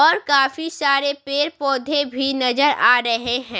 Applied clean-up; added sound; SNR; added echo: none; none; none; none.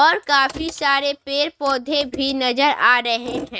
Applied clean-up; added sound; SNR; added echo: neural mask model RNNoise.